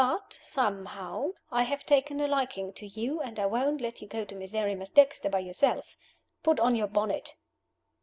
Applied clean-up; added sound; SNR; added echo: none; none; none; none.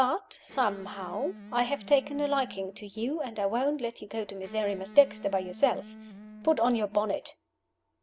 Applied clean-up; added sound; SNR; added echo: none; Electric guitar; 17 dB; none.